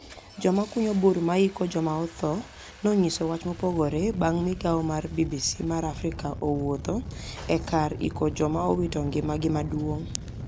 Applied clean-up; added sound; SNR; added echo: none; Engine starting; 12 dB; none.